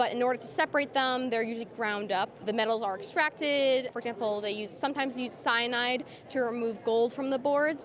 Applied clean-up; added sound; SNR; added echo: none; none; none; none.